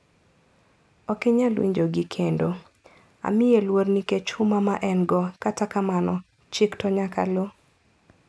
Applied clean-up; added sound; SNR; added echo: none; none; none; none.